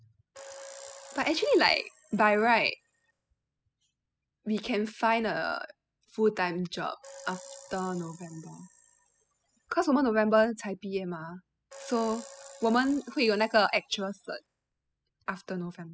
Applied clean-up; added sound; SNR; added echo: classical method spectral subtraction.